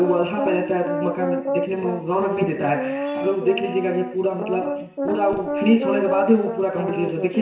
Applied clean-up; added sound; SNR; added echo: none; Brass instrument; 5 dB; reverberation time 0.9 s.